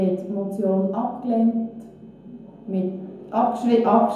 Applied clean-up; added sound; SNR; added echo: none; none; none; reverberation time 0.9 s.